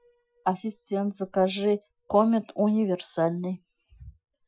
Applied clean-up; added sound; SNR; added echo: classical method Wiener filter.